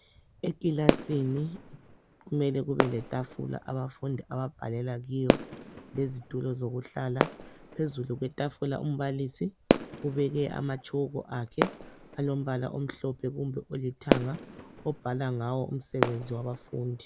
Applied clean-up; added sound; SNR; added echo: none; Fireworks; 2 dB; none.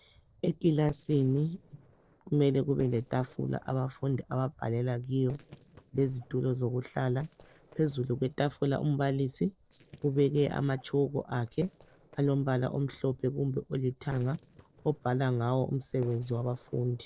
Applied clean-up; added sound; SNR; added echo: neural separator model SepFormer DNS4.